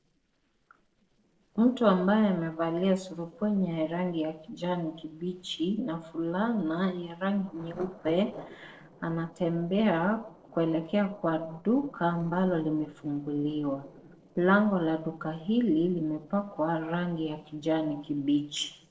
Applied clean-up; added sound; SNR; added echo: neural separator model SepFormer DNS4.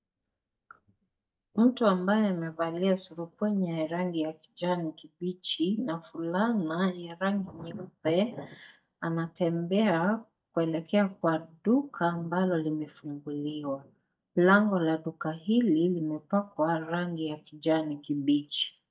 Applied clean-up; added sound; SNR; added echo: neural mask model DeepFilterNet 3.